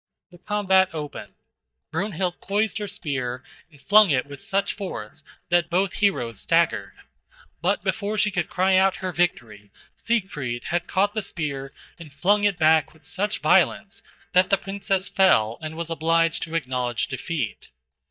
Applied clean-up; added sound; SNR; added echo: neural mask model DeepFilterNet 3.